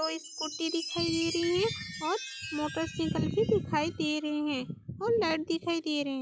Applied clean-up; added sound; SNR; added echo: classical method log-MMSE.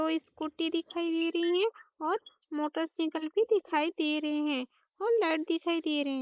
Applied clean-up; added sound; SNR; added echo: neural mask model Resemble Enhance denoiser.